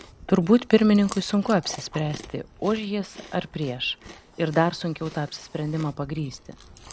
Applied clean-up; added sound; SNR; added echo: none; Chewing, mastication; 20 dB; none.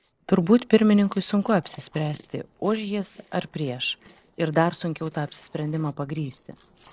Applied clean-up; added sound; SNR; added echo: neural separator model SepFormer DNS4.